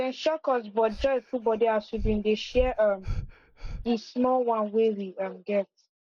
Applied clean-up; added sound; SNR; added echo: neural mask model Resemble Enhance denoiser.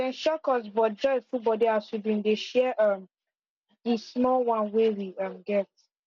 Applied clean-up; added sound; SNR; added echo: none; none; none; none.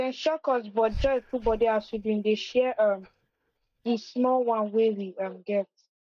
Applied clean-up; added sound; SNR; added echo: neural mask model DeepFilterNet 3.